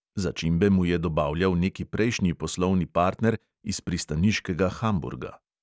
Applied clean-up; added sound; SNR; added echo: none; none; none; none.